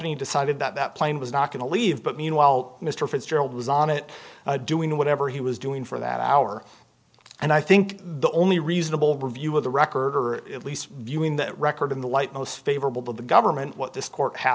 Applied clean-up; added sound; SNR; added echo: none; none; none; none.